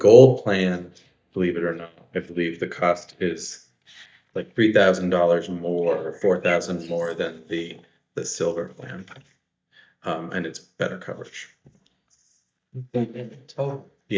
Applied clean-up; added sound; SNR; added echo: neural mask model DeepFilterNet 3.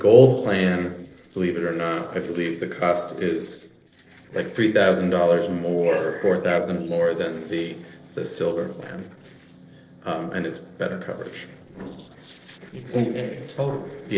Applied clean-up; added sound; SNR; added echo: neural separator model SepFormer DNS4.